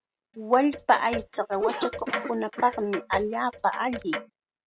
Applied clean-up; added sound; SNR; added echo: none; Cough + Clock; 7 dB; none.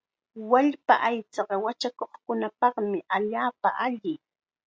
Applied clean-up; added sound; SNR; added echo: none; none; none; none.